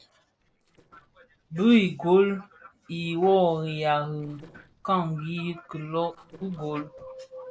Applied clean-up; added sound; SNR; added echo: neural separator model SepFormer DNS4.